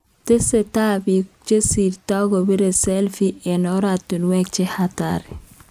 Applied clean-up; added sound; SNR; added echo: none; none; none; none.